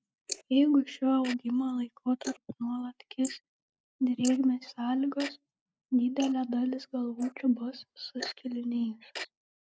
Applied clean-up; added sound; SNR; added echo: neural mask model Resemble Enhance denoiser.